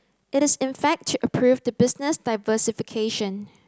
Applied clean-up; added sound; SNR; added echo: none; none; none; none.